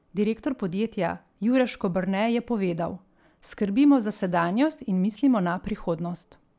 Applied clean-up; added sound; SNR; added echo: none; none; none; none.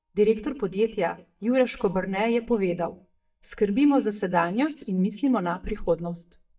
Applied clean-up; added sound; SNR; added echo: neural mask model DeepFilterNet 3.